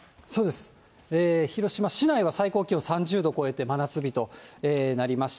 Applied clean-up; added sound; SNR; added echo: none; none; none; none.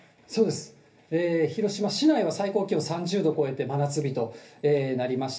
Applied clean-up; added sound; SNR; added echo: none; none; none; reverberation time 0.3 s.